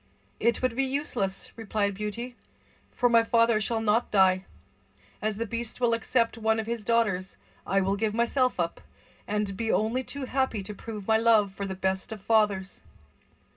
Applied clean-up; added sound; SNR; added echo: none; none; none; reverberation time 0.2 s.